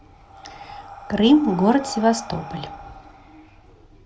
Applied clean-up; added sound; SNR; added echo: none; Breathing; 15 dB; none.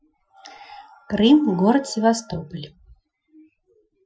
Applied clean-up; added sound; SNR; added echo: classical method Wiener filter.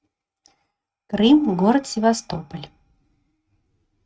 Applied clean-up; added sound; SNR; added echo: neural mask model RNNoise.